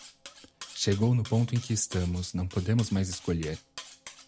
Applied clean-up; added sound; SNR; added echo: none; Cutlery, silverware; 18 dB; none.